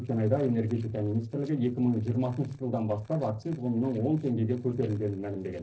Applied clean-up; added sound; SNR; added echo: neural separator model SepFormer DNS4.